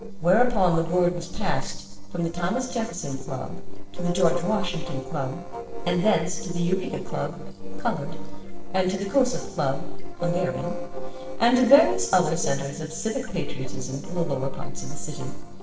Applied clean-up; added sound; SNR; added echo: neural separator model SepFormer DNS4.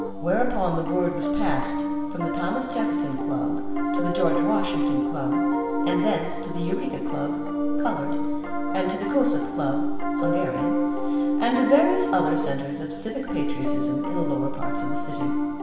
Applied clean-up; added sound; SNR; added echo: none; Piano; 0 dB; reverberation time 1.0 s.